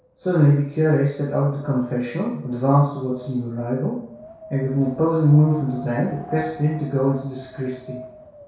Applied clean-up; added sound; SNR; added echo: none; Wind; 18 dB; reverberation time 0.6 s.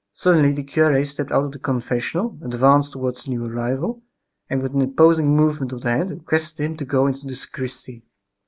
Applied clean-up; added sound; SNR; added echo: none; none; none; none.